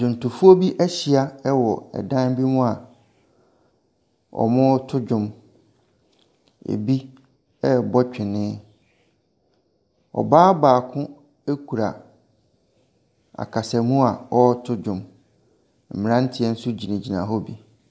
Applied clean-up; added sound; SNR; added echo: none; none; none; none.